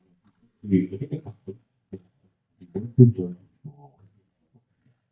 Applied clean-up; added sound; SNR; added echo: neural mask model DeepFilterNet 3.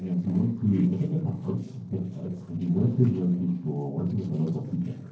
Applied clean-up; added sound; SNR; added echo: neural separator model SepFormer DNS4.